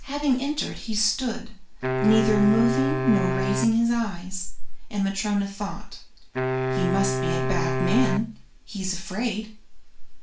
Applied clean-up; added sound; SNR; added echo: none; Wind instrument, woodwind instrument; 3 dB; reverberation time 0.3 s.